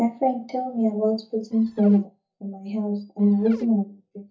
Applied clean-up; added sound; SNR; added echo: neural mask model DeepFilterNet 3.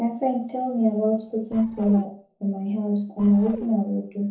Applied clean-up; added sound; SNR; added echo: neural separator model SepFormer DNS4.